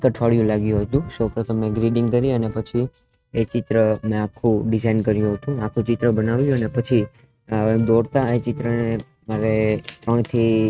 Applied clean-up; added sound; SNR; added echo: neural mask model RNNoise.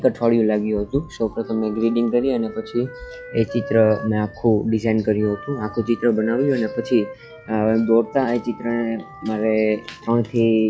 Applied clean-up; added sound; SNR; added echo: classical method log-MMSE.